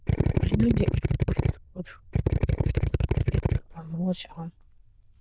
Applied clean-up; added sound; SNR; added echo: neural diffusion model UNIVERSE++.